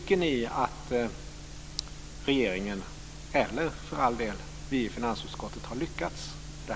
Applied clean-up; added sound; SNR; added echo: none; none; none; none.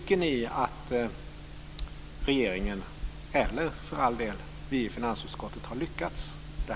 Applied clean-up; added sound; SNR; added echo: none; Knock; 11 dB; none.